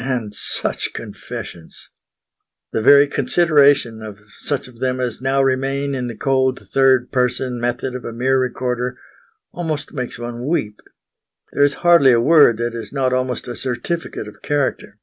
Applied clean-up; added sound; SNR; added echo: none; none; none; none.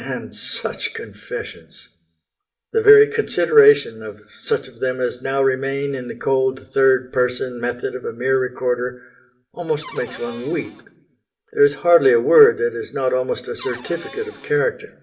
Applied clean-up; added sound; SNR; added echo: none; Cupboard open or close / Door; 20 dB; reverberation time 0.5 s.